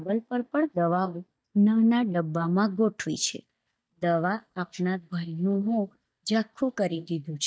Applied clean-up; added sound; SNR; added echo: neural mask model DeepFilterNet 3.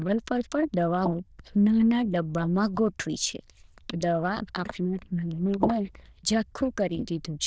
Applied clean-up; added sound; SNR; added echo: neural diffusion model UNIVERSE++.